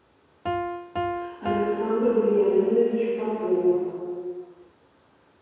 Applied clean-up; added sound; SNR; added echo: none; Piano; 9 dB; reverberation time 2.2 s.